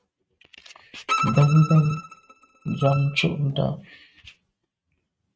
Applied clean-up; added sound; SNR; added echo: neural mask model RNNoise.